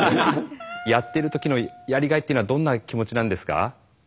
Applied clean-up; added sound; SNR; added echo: none; Wind instrument, woodwind instrument; 18 dB; none.